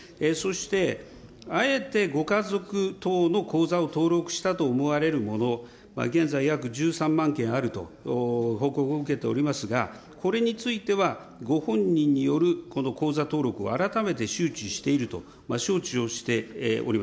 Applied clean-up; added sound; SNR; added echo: none; none; none; none.